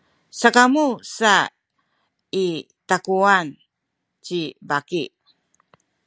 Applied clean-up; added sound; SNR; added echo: none; none; none; none.